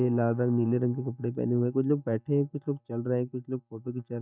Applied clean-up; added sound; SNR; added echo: neural mask model DeepFilterNet 3.